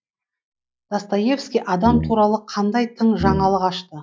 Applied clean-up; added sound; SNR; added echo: classical method log-MMSE.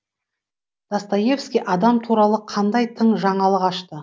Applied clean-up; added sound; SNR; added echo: none; none; none; none.